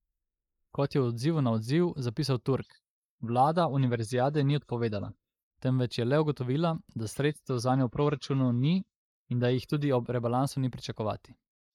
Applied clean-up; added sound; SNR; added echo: neural mask model Resemble Enhance denoiser.